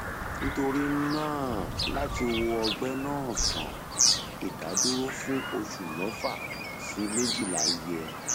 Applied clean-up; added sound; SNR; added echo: none; Bird vocalization, bird call, bird song; -1 dB; none.